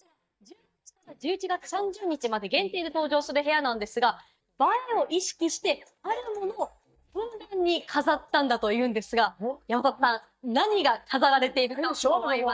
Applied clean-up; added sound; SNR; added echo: neural mask model DeepFilterNet 3.